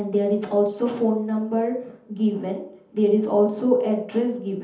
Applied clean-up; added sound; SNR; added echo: none; none; none; reverberation time 0.6 s.